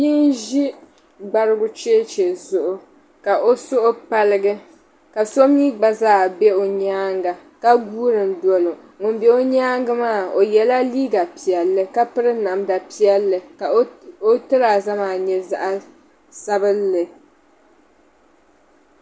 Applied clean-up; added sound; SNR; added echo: none; none; none; none.